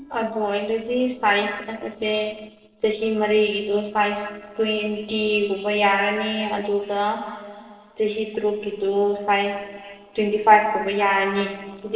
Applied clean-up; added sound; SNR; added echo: neural separator model SepFormer DNS4.